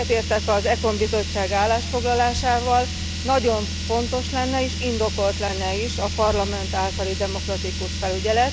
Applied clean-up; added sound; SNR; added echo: none; Car; 4 dB; none.